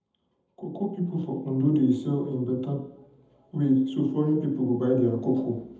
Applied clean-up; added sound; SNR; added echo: none; none; none; reverberation time 0.8 s.